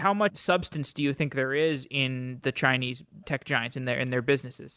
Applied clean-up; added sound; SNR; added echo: none; none; none; none.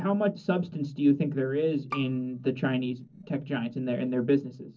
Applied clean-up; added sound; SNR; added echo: neural separator model SepFormer DNS4.